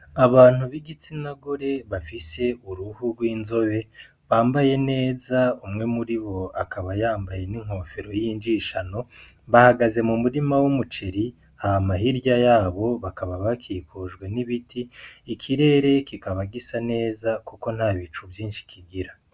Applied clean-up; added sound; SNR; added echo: none; none; none; none.